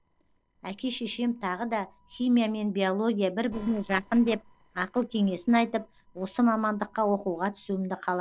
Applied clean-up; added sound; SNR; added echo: neural separator model SepFormer DNS4.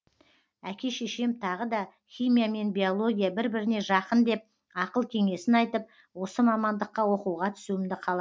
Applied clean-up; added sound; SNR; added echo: none; none; none; none.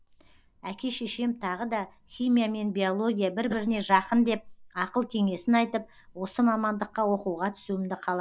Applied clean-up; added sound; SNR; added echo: neural mask model Resemble Enhance denoiser.